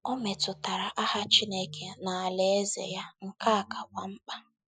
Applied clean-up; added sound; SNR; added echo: classical method Wiener filter.